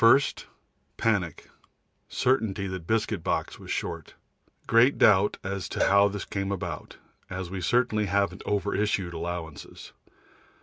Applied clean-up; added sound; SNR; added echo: none; Cowbell; 11 dB; none.